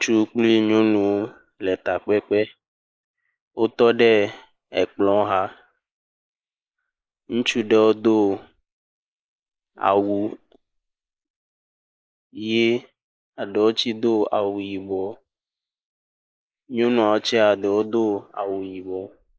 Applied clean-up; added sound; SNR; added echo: neural mask model Resemble Enhance denoiser.